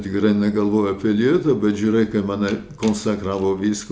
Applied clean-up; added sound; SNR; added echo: none; none; none; none.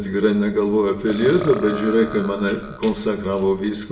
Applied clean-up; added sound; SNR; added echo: none; Burping, eructation; 14 dB; reverberation time 0.9 s.